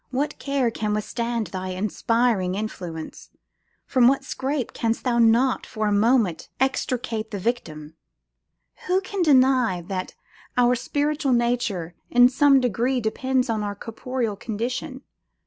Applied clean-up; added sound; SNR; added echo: none; none; none; none.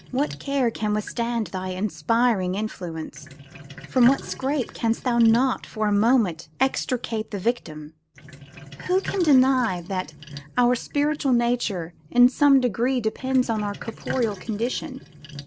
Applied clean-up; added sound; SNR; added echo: none; Sink (filling or washing); 17 dB; none.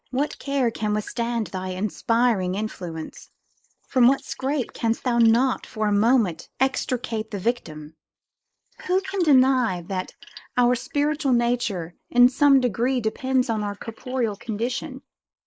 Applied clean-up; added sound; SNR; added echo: neural mask model Resemble Enhance denoiser.